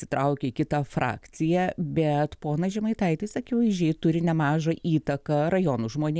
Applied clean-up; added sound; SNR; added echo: none; none; none; none.